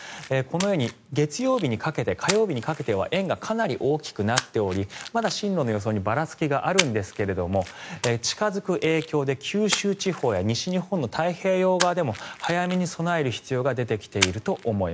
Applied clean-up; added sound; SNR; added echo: none; Splash, splatter; 11 dB; none.